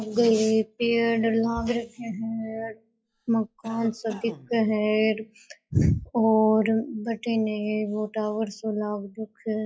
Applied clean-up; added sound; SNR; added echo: classical method log-MMSE.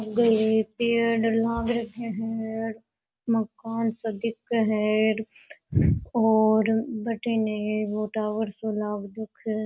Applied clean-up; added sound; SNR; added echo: none; none; none; none.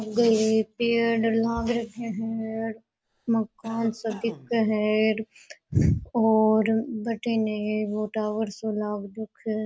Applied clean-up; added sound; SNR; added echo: none; Cough; 20 dB; none.